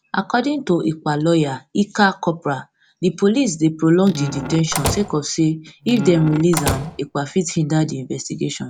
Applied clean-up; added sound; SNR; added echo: none; Squeak / Slam / Wood; 8 dB; none.